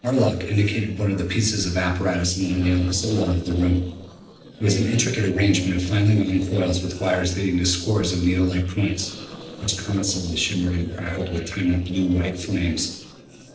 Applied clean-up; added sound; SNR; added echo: neural separator model SepFormer DNS4.